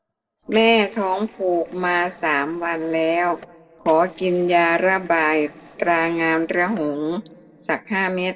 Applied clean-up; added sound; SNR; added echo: neural separator model SepFormer DNS4.